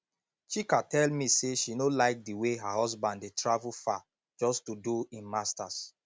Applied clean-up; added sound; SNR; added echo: none; none; none; none.